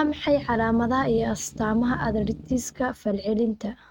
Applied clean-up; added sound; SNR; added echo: neural mask model RNNoise.